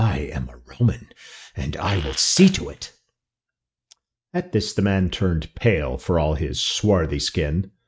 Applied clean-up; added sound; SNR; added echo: neural mask model RNNoise.